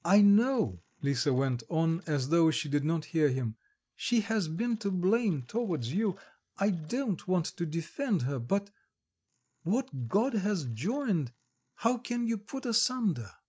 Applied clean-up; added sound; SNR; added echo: neural mask model Resemble Enhance denoiser.